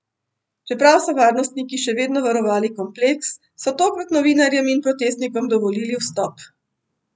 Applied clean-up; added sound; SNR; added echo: none; none; none; none.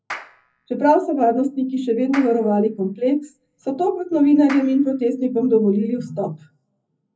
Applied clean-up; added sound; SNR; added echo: none; Clapping; 20 dB; reverberation time 0.3 s.